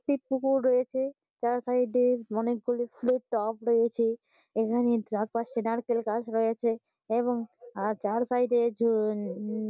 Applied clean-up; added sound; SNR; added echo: none; none; none; none.